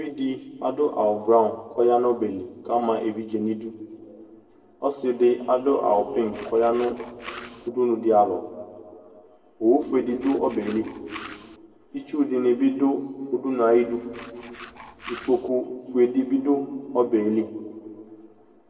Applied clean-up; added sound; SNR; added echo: neural separator model SepFormer DNS4.